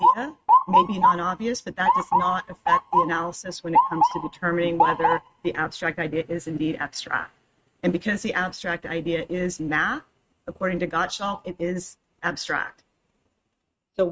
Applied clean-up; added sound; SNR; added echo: neural mask model RNNoise.